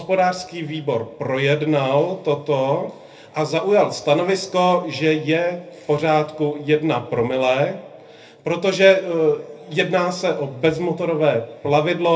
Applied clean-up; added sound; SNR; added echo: none; none; none; reverberation time 0.3 s.